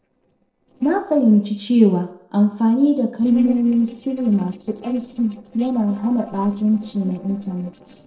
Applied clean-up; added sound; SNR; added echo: neural separator model SepFormer DNS4.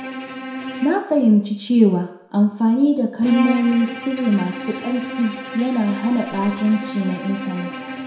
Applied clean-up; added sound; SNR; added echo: none; Bowed string instrument; 11 dB; reverberation time 0.6 s.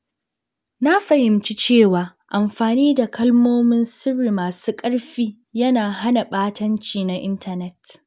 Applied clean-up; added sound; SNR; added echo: none; none; none; none.